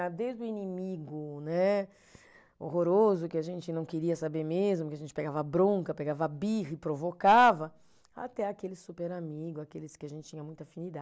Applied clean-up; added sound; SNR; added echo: none; none; none; none.